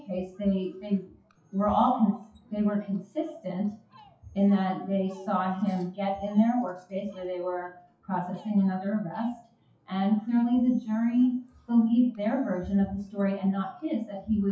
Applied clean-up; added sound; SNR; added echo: classical method WPE with log-MMSE.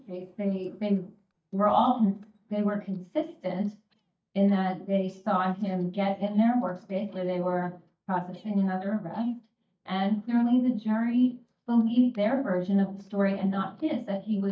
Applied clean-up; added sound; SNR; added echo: neural mask model DeepFilterNet 3.